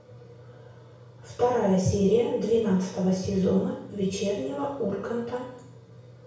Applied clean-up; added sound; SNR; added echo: none; none; none; reverberation time 0.6 s.